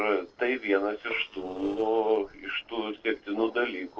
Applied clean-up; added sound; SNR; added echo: neural separator model SepFormer DNS4.